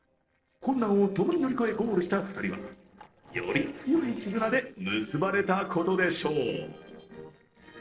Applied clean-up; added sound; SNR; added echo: neural separator model SepFormer DNS4.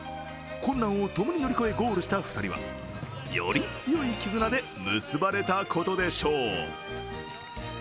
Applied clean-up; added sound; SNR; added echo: none; none; none; none.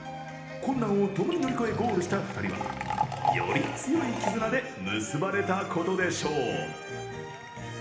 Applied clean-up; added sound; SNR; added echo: none; Liquid; 5 dB; reverberation time 1.0 s.